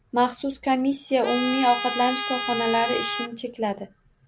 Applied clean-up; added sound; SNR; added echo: none; Trumpet; 5 dB; none.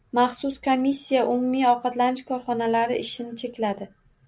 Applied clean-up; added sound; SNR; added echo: none; none; none; none.